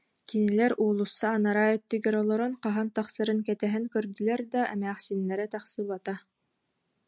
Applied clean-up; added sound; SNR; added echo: none; none; none; none.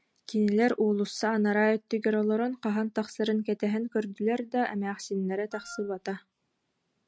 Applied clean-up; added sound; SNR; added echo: none; Wind instrument, woodwind instrument; 19 dB; none.